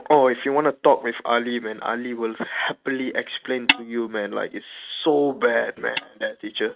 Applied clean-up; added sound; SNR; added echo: neural mask model RNNoise.